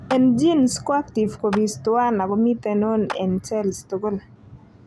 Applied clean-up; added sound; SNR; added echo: none; Clapping; 18 dB; none.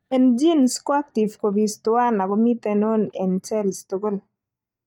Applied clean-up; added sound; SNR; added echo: neural mask model DeepFilterNet 3.